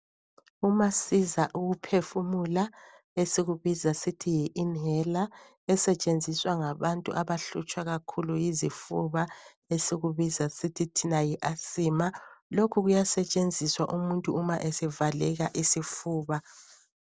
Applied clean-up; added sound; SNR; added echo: none; none; none; none.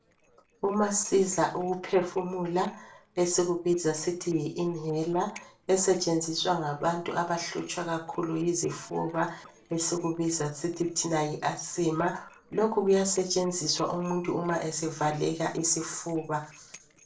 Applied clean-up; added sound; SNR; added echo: neural separator model SepFormer DNS4.